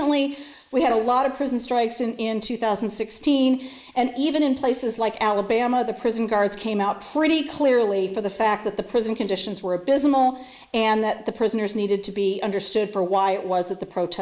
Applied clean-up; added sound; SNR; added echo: neural mask model Resemble Enhance denoiser.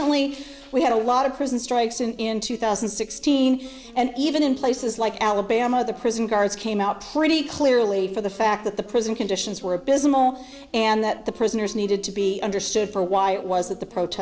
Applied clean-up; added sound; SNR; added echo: neural separator model SepFormer DNS4.